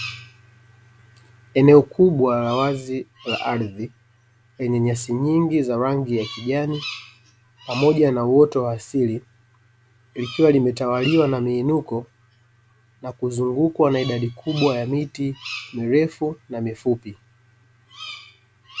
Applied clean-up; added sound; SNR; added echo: none; Bird vocalization, bird call, bird song; 18 dB; none.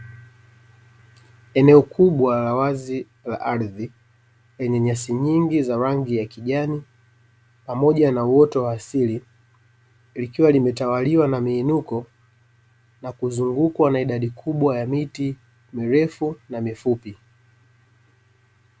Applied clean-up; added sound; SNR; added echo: none; none; none; none.